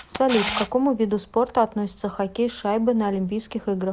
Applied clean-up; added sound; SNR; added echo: none; Camera; 13 dB; none.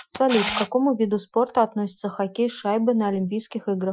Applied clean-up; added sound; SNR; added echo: classical method Wiener filter.